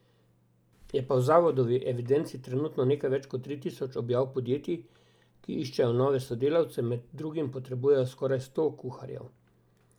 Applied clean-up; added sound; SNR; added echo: none; none; none; none.